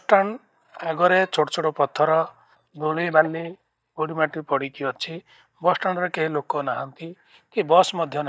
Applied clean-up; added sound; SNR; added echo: neural mask model DeepFilterNet 3.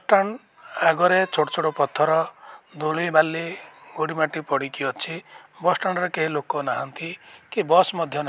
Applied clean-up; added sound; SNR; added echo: none; none; none; none.